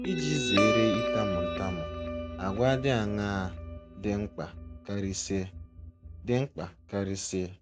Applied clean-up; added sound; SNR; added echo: none; Guitar; 3 dB; none.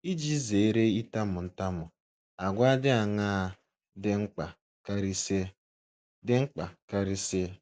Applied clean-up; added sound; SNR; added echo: none; none; none; none.